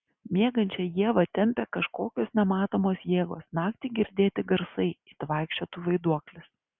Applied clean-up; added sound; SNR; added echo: none; none; none; none.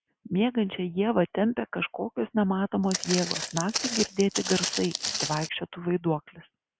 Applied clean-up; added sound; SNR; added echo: none; Walk, footsteps; 4 dB; none.